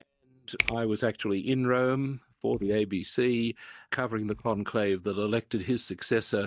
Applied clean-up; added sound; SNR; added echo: neural mask model DeepFilterNet 3.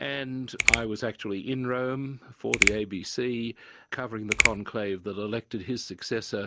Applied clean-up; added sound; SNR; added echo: none; Finger snapping; -2 dB; none.